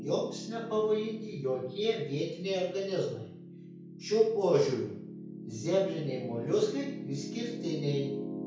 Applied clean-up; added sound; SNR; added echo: none; Piano; 10 dB; reverberation time 0.5 s.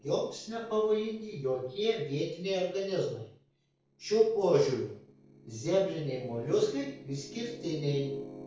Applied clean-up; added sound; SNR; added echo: neural separator model SepFormer DNS4.